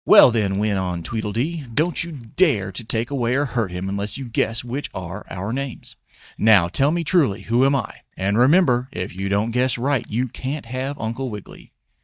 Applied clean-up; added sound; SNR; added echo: neural mask model DeepFilterNet 3.